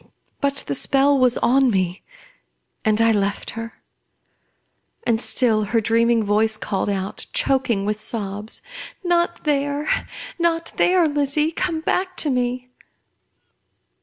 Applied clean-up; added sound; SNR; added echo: none; none; none; none.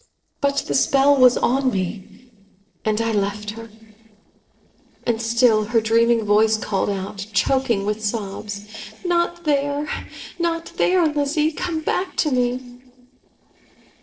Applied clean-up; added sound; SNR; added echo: neural separator model SepFormer DNS4.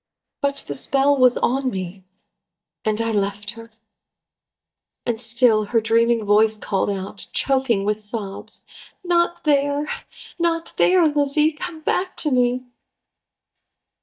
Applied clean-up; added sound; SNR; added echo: neural mask model DeepFilterNet 3.